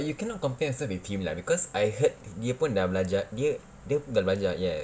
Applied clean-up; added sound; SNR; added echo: none; none; none; none.